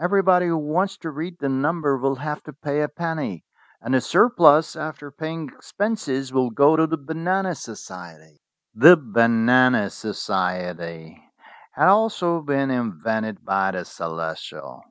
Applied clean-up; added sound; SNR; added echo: none; none; none; none.